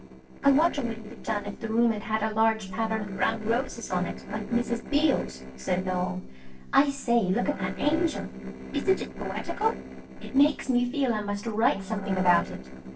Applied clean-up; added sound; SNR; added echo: neural separator model SepFormer DNS4.